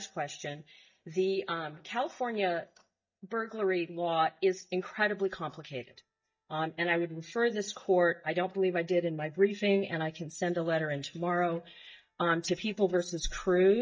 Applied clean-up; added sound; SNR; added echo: neural mask model DeepFilterNet 3.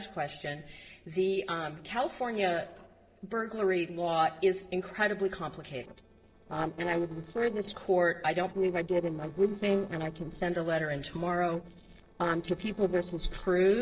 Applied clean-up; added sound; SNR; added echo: neural separator model SepFormer DNS4.